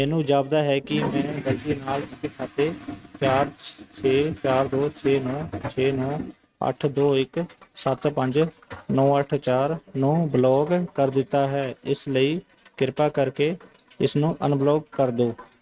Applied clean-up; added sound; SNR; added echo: neural mask model RNNoise.